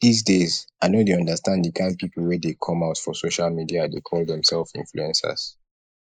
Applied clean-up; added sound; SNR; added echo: neural mask model Resemble Enhance denoiser.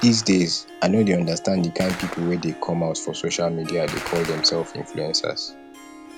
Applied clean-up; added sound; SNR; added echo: none; Gunshot, gunfire + Harp; 13 dB; none.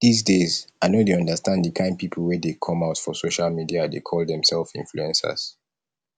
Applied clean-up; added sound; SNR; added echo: none; none; none; none.